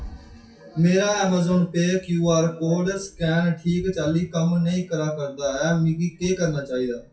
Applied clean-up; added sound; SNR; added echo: classical method WPE with log-MMSE.